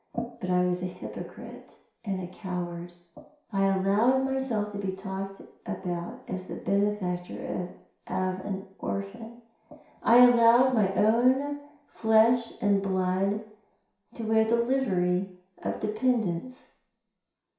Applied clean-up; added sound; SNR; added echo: none; none; none; reverberation time 0.6 s.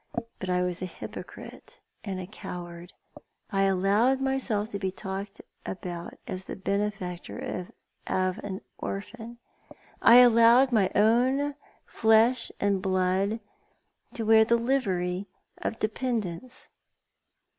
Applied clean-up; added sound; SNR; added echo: none; none; none; none.